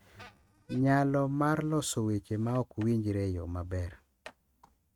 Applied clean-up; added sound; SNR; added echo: neural mask model RNNoise.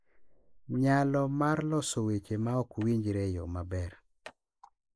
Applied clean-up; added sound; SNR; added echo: neural mask model Resemble Enhance denoiser.